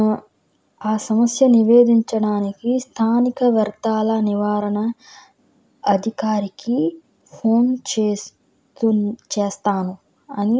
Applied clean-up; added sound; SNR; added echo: none; none; none; none.